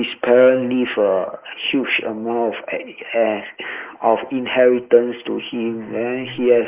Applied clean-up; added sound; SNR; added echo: neural mask model Resemble Enhance denoiser.